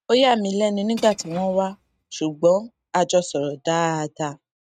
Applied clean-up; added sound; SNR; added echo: neural mask model RNNoise.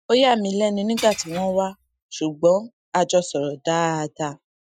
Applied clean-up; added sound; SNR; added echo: classical method Wiener filter.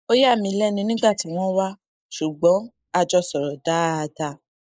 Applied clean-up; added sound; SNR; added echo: neural mask model Resemble Enhance denoiser.